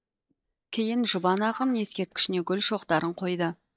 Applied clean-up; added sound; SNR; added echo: neural mask model DeepFilterNet 3.